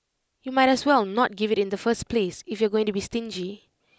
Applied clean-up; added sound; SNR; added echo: none; none; none; none.